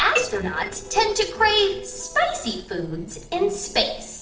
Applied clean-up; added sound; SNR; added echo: neural separator model SepFormer DNS4.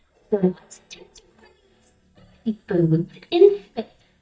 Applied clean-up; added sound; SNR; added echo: neural mask model DeepFilterNet 3.